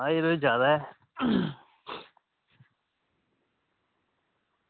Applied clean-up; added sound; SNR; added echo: none; none; none; none.